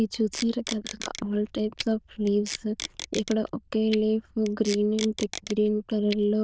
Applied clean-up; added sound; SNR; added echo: neural diffusion model UNIVERSE++.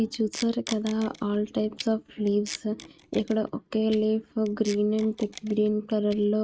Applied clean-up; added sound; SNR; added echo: neural mask model RNNoise.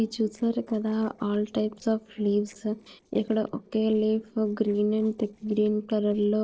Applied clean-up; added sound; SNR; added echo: neural separator model SepFormer DNS4.